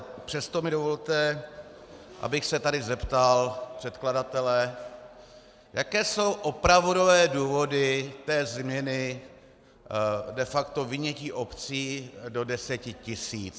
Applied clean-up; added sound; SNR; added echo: none; none; none; none.